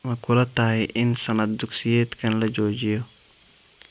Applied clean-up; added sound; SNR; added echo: none; none; none; none.